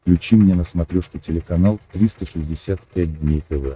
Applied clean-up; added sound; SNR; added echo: neural mask model RNNoise.